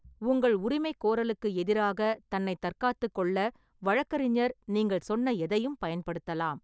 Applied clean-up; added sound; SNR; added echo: none; none; none; none.